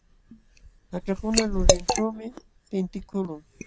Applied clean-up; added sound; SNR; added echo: none; Liquid; -3 dB; none.